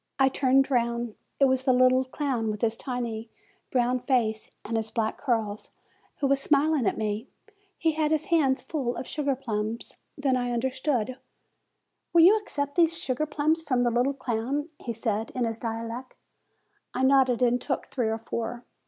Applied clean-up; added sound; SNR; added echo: none; none; none; none.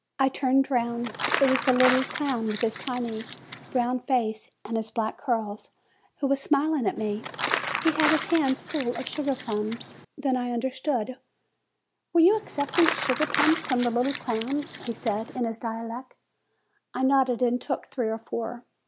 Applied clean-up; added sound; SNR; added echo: none; Crumpling, crinkling; 5 dB; none.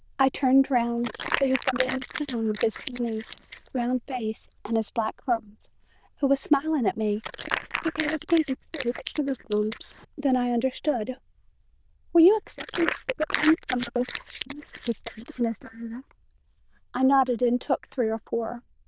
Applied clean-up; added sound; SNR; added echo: neural diffusion model UNIVERSE++.